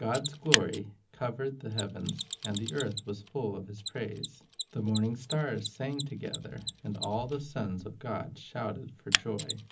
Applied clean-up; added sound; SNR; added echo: none; Mechanisms; 3 dB; reverberation time 0.4 s.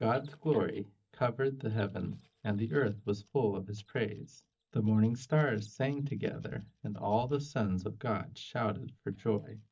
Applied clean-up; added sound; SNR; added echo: neural mask model DeepFilterNet 3.